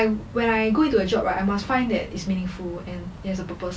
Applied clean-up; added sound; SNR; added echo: none; none; none; none.